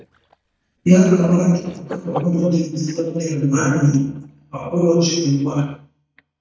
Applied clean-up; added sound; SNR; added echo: neural mask model DeepFilterNet 3.